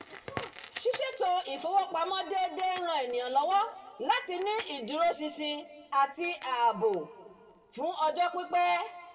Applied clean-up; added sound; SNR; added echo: none; Crackle; 19 dB; reverberation time 1.4 s.